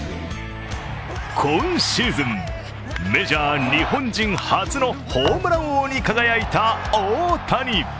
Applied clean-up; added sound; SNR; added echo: none; Thump, thud; 11 dB; none.